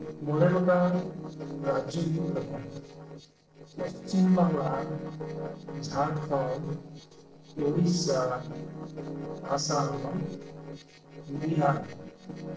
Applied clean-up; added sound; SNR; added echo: neural separator model SepFormer DNS4.